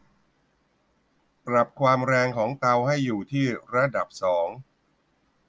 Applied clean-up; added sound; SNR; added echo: none; none; none; none.